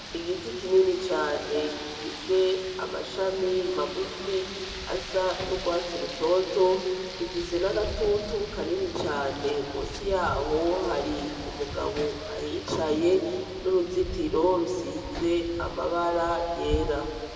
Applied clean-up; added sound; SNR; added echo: none; Rain; 10 dB; reverberation time 2.3 s.